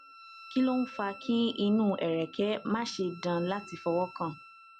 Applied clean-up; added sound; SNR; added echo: none; Wind instrument, woodwind instrument; 19 dB; none.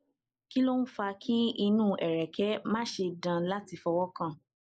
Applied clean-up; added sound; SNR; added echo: neural mask model Resemble Enhance denoiser.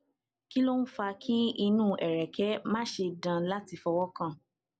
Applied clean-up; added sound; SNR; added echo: none; none; none; none.